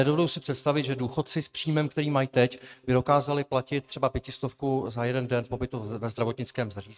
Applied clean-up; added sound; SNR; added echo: neural mask model RNNoise.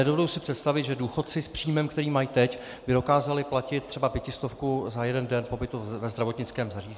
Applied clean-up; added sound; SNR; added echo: none; none; none; none.